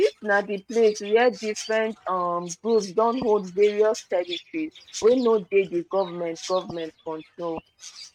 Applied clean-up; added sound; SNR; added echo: neural mask model RNNoise.